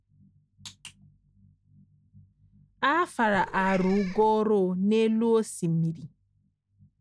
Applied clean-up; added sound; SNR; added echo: none; Meow / Purr; 13 dB; none.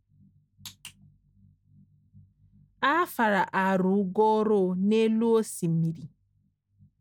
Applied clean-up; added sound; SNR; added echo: none; none; none; none.